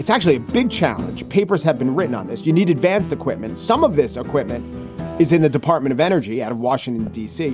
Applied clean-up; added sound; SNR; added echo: none; none; none; none.